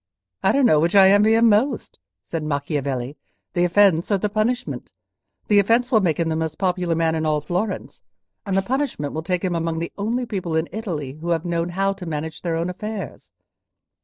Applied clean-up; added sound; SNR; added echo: neural separator model SepFormer DNS4.